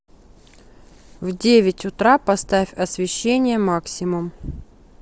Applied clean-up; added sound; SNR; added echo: none; none; none; none.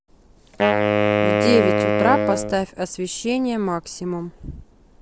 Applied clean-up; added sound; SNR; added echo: none; Wind instrument, woodwind instrument; -3 dB; none.